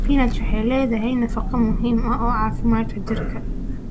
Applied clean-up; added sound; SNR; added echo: none; Thunder; 0 dB; none.